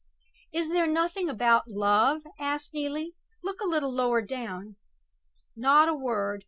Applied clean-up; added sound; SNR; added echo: none; none; none; none.